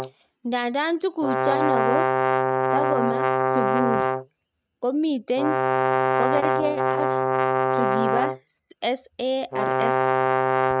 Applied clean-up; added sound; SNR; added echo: neural mask model RNNoise.